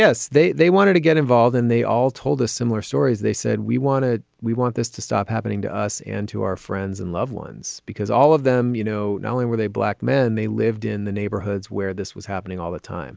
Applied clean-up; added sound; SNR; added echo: none; none; none; none.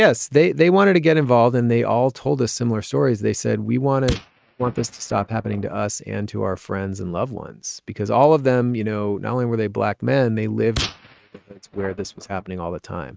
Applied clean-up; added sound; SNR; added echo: neural mask model RNNoise.